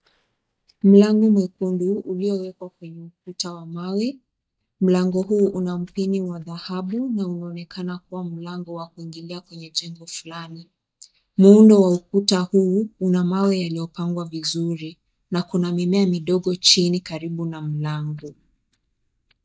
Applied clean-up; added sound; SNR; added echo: neural mask model DeepFilterNet 3.